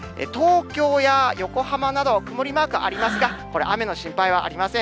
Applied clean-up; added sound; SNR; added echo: none; Breathing; 12 dB; none.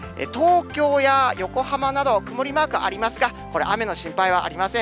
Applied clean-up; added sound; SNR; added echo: none; none; none; none.